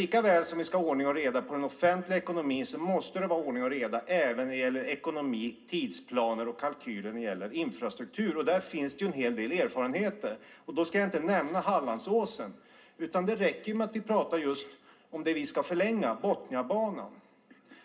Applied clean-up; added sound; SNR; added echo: none; none; none; reverberation time 0.2 s.